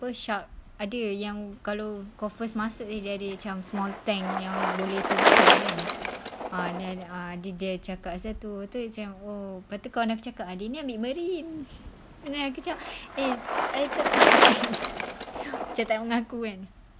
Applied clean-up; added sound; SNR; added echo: none; Bicycle; -4 dB; none.